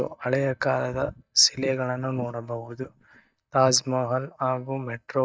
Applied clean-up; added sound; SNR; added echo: neural mask model DeepFilterNet 3.